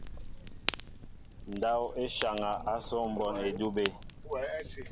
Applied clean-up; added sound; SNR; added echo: none; Fire; 6 dB; none.